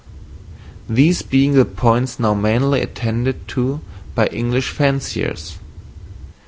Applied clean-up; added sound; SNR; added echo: none; Wind; 16 dB; none.